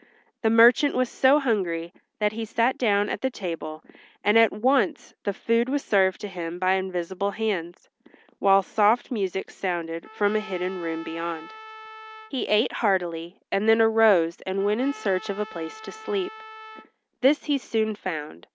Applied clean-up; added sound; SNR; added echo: none; Trumpet; 19 dB; none.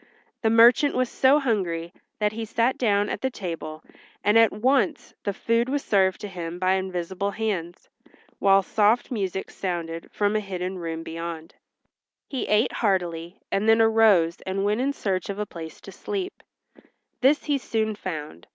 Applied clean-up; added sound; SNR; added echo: none; none; none; none.